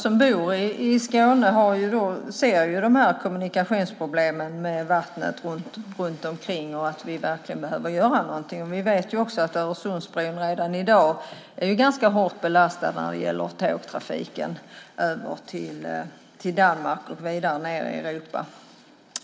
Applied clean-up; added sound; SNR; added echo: none; none; none; reverberation time 0.8 s.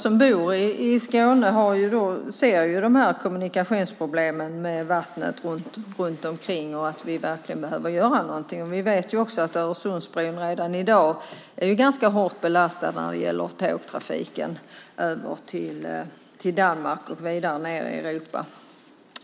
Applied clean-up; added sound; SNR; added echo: none; none; none; none.